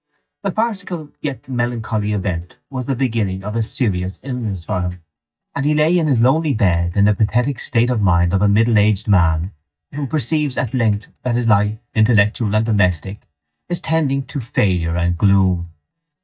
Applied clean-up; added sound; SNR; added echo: neural mask model DeepFilterNet 3.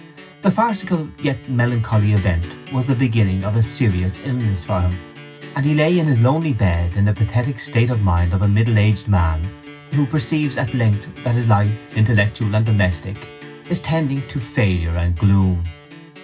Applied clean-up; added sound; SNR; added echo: none; Acoustic guitar; 18 dB; reverberation time 0.4 s.